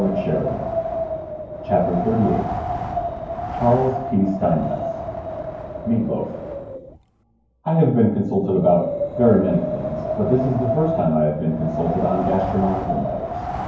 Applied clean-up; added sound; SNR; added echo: none; Wind; 5 dB; reverberation time 0.9 s.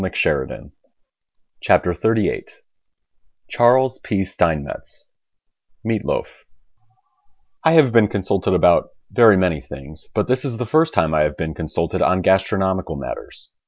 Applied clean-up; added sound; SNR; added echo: none; none; none; none.